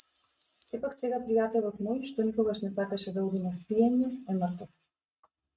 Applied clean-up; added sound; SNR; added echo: neural mask model RNNoise.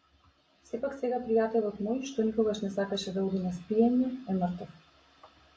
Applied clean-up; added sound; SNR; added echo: none; none; none; none.